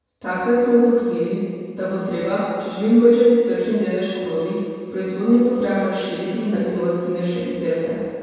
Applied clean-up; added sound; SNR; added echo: none; none; none; reverberation time 1.9 s.